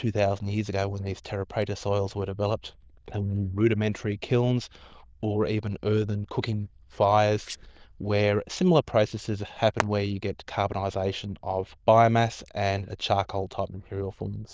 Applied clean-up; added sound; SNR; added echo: neural diffusion model UNIVERSE++.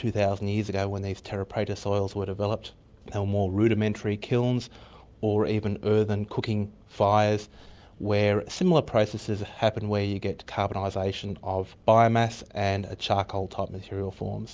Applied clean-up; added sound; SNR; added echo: none; none; none; none.